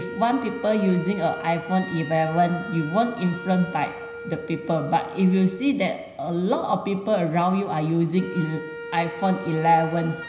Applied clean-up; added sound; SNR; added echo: none; Wind instrument, woodwind instrument; 13 dB; reverberation time 0.9 s.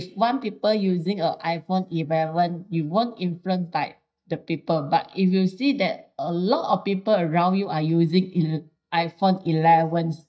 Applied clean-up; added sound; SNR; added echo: neural mask model DeepFilterNet 3.